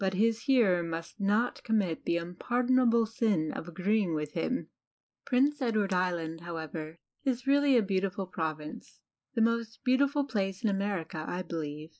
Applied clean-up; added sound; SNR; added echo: neural mask model Resemble Enhance denoiser.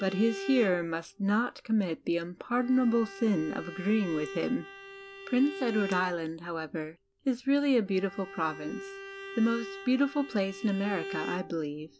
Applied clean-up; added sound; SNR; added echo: none; Bowed string instrument; 13 dB; none.